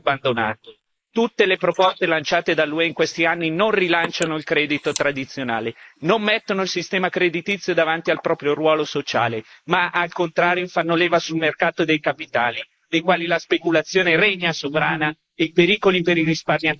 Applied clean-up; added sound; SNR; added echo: neural mask model Resemble Enhance denoiser.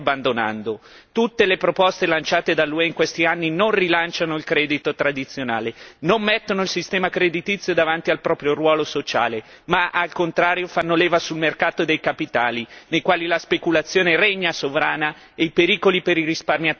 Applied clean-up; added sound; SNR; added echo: none; none; none; none.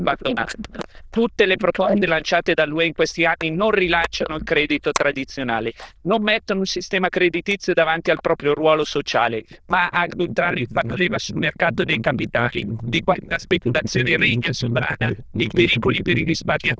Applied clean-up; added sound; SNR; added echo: neural diffusion model UNIVERSE++.